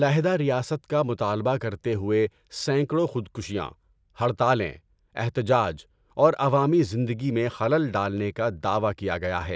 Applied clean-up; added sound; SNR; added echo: none; none; none; none.